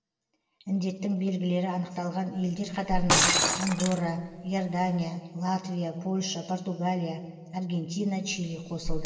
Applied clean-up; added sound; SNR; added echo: none; Shatter; 3 dB; reverberation time 2.4 s.